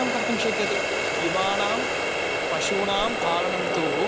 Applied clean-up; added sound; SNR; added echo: none; Water tap, faucet; -2 dB; none.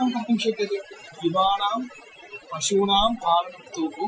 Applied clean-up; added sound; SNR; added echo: classical method Wiener filter.